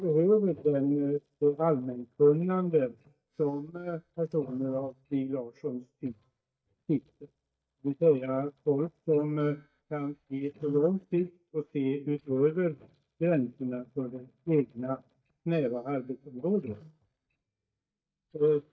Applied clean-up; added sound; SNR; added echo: neural mask model DeepFilterNet 3.